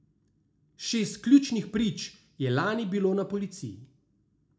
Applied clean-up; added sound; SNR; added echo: none; none; none; reverberation time 0.3 s.